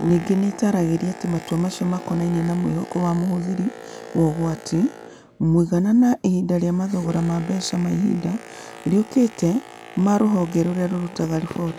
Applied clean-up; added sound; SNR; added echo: none; Boat, Water vehicle; 18 dB; none.